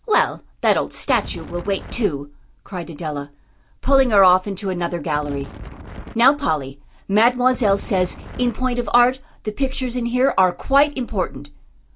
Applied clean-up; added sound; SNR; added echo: none; Wind; 12 dB; none.